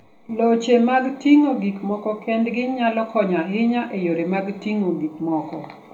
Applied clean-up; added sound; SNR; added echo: none; none; none; reverberation time 0.3 s.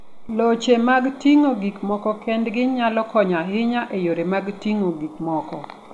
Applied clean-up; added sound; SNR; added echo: none; none; none; none.